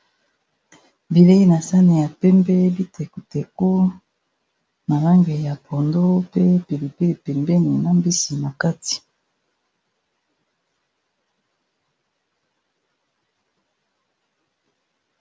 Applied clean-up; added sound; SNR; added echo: none; none; none; none.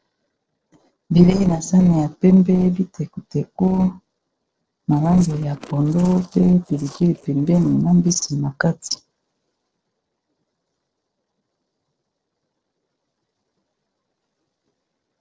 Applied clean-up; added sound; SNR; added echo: neural separator model SepFormer DNS4.